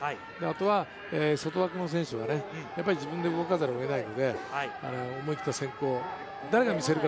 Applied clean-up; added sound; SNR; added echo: none; none; none; none.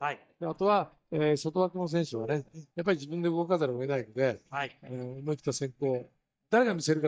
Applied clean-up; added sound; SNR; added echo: neural mask model DeepFilterNet 3.